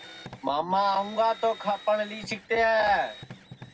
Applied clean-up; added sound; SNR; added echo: none; Drill; 18 dB; reverberation time 0.3 s.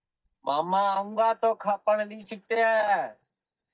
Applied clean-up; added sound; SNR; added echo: neural mask model DeepFilterNet 3.